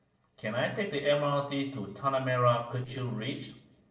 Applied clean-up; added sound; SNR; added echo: neural separator model SepFormer DNS4.